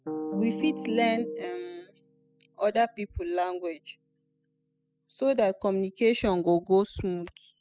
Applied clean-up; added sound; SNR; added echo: classical method spectral subtraction.